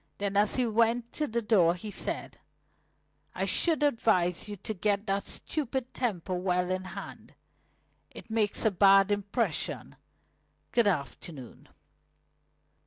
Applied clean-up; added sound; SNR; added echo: none; none; none; none.